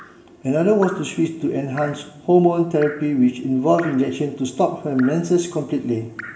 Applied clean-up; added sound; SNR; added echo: none; Drip; 20 dB; reverberation time 2.8 s.